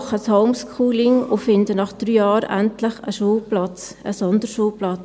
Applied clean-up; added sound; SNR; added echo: none; none; none; none.